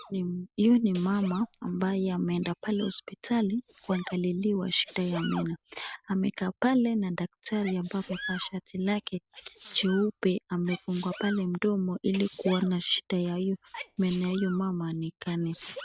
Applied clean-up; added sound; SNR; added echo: none; Sneeze; 17 dB; none.